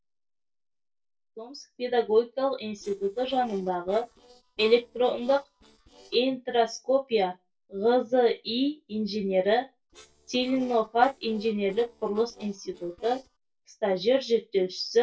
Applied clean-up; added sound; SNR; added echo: neural separator model SepFormer DNS4.